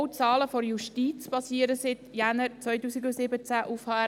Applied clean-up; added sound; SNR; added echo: none; none; none; none.